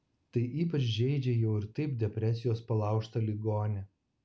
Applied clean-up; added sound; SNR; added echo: none; none; none; none.